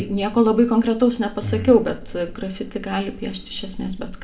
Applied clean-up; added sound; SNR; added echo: none; none; none; reverberation time 0.8 s.